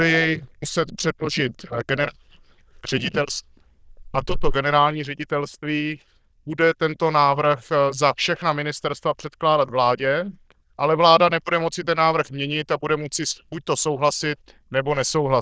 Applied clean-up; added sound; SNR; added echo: neural diffusion model UNIVERSE++.